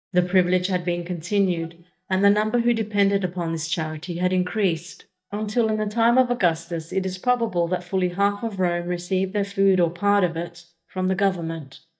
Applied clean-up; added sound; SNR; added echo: neural mask model DeepFilterNet 3.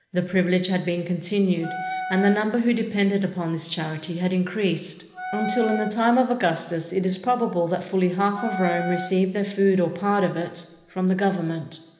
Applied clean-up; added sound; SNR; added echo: none; Wind instrument, woodwind instrument; 9 dB; reverberation time 1.1 s.